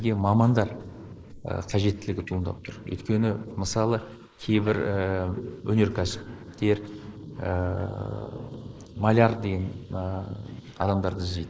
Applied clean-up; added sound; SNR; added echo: neural mask model Resemble Enhance denoiser.